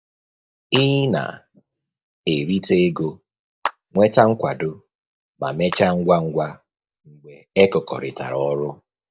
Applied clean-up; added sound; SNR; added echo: neural mask model DeepFilterNet 3.